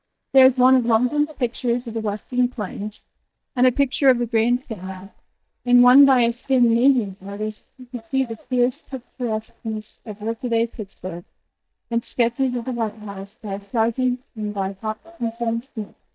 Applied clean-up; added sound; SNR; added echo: neural mask model DeepFilterNet 3.